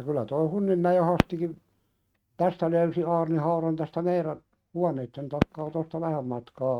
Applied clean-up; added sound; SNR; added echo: neural mask model RNNoise.